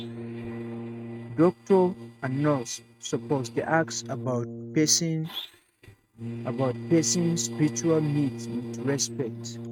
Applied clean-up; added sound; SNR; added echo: neural mask model RNNoise.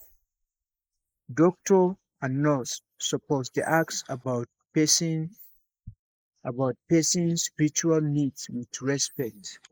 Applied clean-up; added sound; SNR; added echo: neural mask model Resemble Enhance denoiser.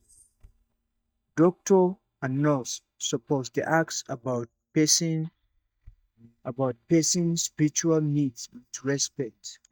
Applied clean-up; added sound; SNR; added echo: neural mask model DeepFilterNet 3.